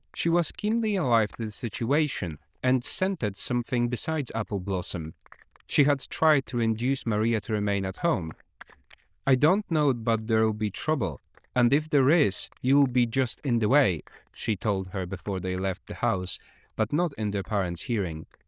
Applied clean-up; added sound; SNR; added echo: neural diffusion model UNIVERSE++.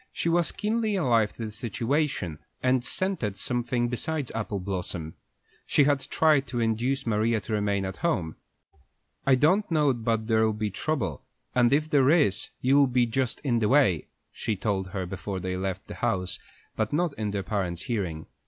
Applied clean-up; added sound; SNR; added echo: none; none; none; none.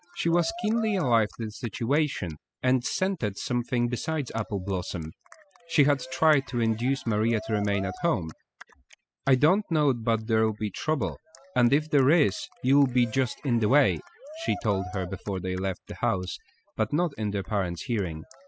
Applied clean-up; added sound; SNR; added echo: classical method spectral subtraction.